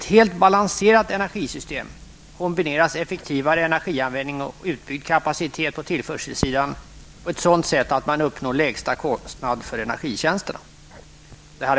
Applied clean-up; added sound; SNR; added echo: none; Crackle; 19 dB; none.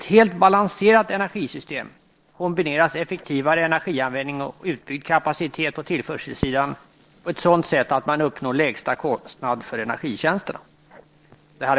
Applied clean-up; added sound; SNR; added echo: neural separator model SepFormer DNS4.